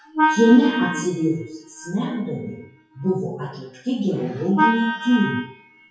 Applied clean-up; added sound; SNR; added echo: classical method WPE with log-MMSE.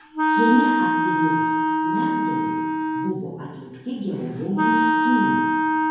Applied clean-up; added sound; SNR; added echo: none; Wind instrument, woodwind instrument; -4 dB; reverberation time 1.0 s.